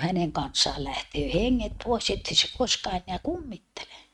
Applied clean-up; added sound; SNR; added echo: neural mask model RNNoise.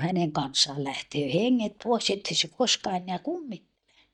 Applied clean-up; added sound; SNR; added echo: neural mask model DeepFilterNet 3.